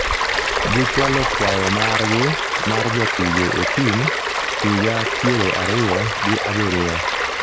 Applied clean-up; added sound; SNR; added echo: none; Stream; -2 dB; none.